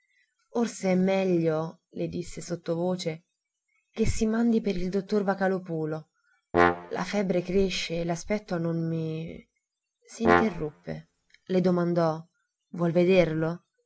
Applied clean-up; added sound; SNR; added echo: none; Brass instrument; 0 dB; none.